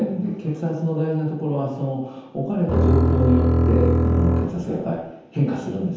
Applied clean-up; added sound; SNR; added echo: none; Bowed string instrument; -5 dB; reverberation time 0.9 s.